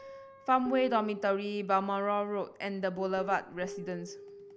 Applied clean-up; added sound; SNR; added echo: none; Guitar; 14 dB; none.